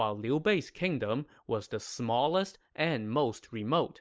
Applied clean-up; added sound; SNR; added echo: none; none; none; none.